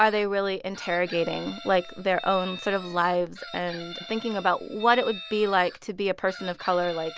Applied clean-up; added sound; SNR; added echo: none; Chicken, rooster; 16 dB; none.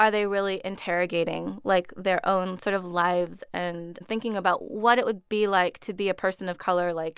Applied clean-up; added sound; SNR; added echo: none; none; none; none.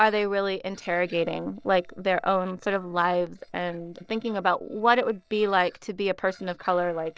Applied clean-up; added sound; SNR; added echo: neural separator model SepFormer DNS4.